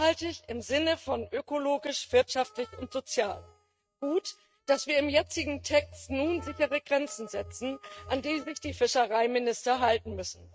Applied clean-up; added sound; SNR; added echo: neural mask model RNNoise.